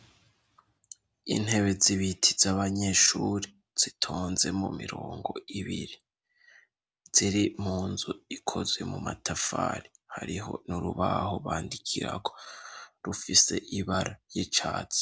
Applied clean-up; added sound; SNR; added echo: none; none; none; none.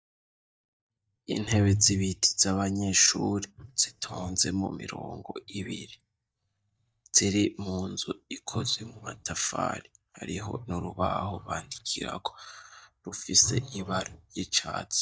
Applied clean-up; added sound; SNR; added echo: neural mask model DeepFilterNet 3.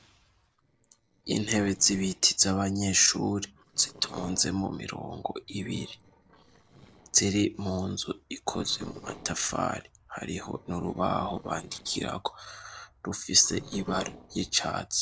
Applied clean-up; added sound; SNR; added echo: neural separator model SepFormer DNS4.